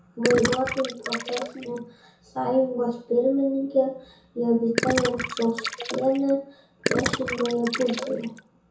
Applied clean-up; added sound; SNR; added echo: none; Gurgling; 5 dB; reverberation time 0.6 s.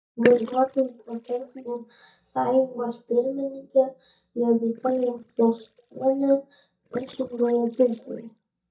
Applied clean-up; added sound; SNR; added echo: neural mask model DeepFilterNet 3.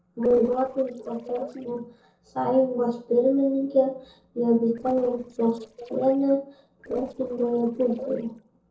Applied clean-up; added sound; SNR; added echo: neural separator model SepFormer DNS4.